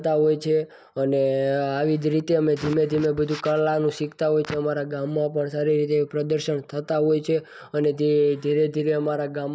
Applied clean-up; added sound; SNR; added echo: none; none; none; none.